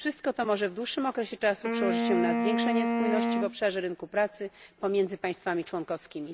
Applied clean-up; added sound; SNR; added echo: none; Wind instrument, woodwind instrument; -1 dB; none.